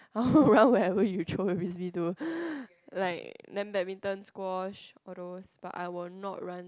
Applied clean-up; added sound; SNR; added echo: none; none; none; none.